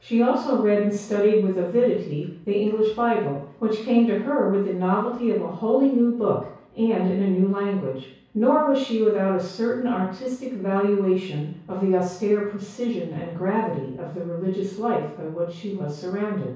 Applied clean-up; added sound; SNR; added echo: none; none; none; reverberation time 0.6 s.